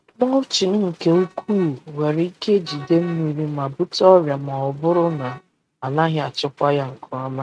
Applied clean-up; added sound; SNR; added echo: neural mask model RNNoise.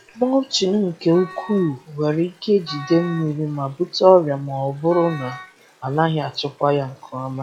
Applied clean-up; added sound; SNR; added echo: classical method log-MMSE.